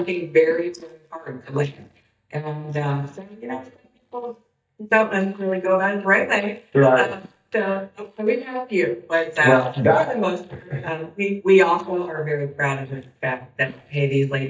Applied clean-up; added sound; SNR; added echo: neural mask model DeepFilterNet 3.